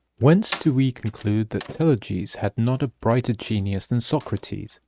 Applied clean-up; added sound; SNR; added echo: neural mask model RNNoise.